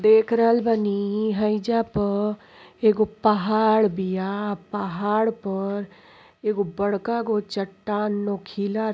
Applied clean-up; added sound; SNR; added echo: none; none; none; none.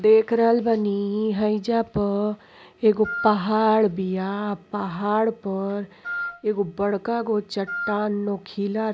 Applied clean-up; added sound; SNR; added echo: none; Wind instrument, woodwind instrument; 9 dB; none.